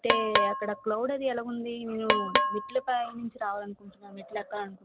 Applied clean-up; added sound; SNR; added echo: none; Percussion; -1 dB; none.